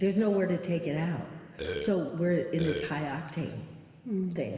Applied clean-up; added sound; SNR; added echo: none; Burping, eructation; 4 dB; reverberation time 2.8 s.